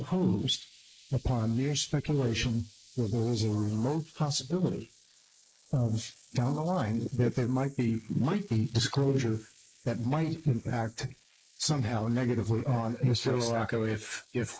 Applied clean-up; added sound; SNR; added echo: neural mask model Resemble Enhance denoiser.